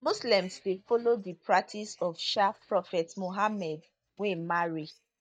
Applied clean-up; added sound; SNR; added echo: neural mask model DeepFilterNet 3.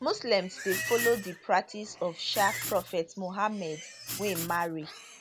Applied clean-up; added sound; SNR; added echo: none; Livestock, farm animals, working animals + Writing; 8 dB; none.